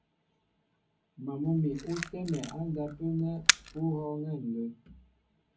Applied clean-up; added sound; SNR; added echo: none; Camera; 0 dB; reverberation time 0.4 s.